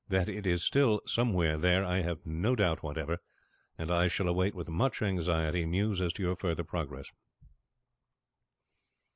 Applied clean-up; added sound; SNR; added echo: none; none; none; none.